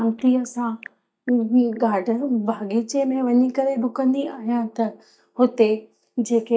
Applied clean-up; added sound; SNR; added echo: neural mask model DeepFilterNet 3.